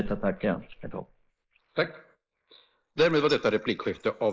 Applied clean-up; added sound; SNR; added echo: neural mask model Resemble Enhance denoiser.